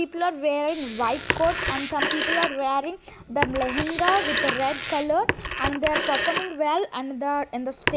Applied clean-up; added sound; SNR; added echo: none; Squeak + Telephone; 2 dB; none.